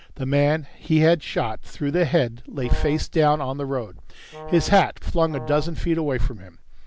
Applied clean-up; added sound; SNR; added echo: none; Brass instrument; 16 dB; none.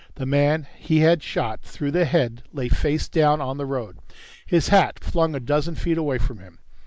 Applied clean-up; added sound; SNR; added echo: neural mask model Resemble Enhance denoiser.